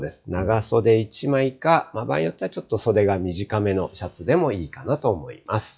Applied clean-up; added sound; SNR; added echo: classical method log-MMSE.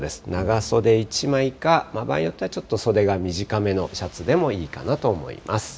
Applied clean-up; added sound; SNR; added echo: none; Bowed string instrument; 18 dB; none.